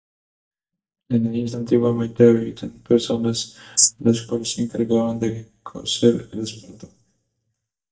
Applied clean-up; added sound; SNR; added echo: neural mask model DeepFilterNet 3.